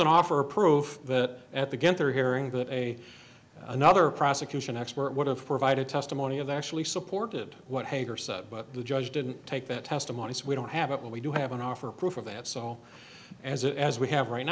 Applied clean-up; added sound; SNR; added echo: none; none; none; none.